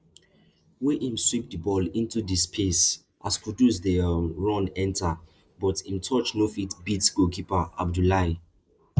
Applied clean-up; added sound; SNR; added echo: neural mask model Resemble Enhance denoiser.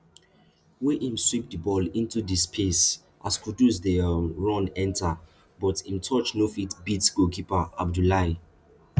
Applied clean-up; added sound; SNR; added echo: none; none; none; none.